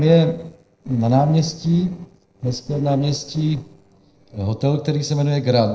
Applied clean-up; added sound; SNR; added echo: neural separator model SepFormer DNS4.